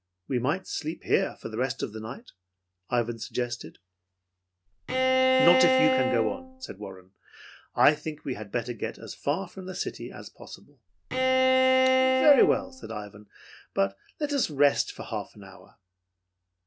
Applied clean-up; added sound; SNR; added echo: none; Bowed string instrument; -5 dB; none.